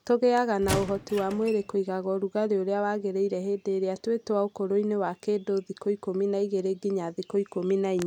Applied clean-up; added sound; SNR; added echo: none; Squeak / Wood; 8 dB; none.